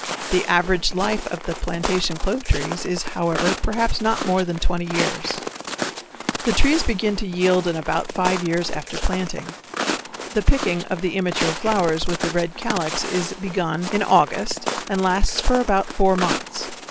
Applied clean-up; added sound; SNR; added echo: none; Walk, footsteps; 8 dB; none.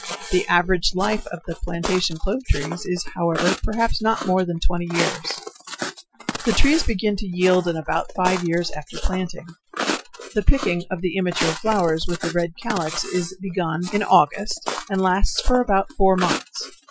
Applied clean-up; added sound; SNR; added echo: classical method Wiener filter.